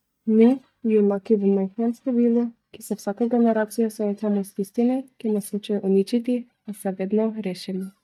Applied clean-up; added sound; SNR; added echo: neural mask model DeepFilterNet 3.